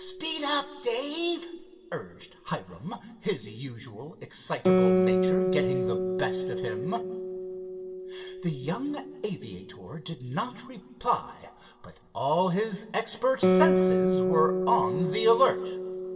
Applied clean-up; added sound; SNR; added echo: none; Guitar; -1 dB; reverberation time 2.0 s.